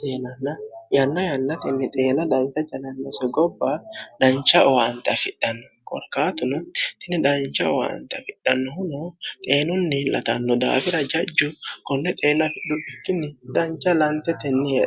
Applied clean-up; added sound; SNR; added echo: none; none; none; none.